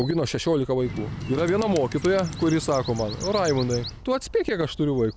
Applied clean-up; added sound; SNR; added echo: none; Bird; 12 dB; none.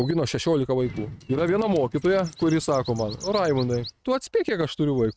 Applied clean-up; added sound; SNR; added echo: neural mask model RNNoise.